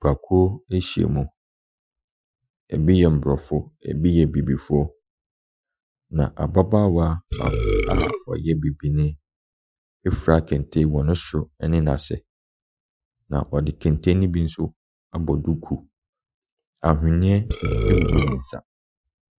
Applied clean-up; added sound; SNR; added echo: classical method Wiener filter.